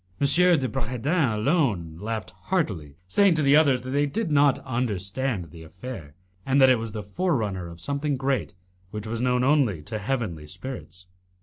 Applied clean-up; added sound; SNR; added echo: none; none; none; none.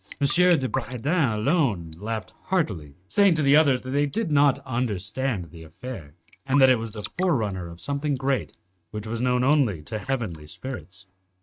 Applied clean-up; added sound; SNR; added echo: neural mask model RNNoise.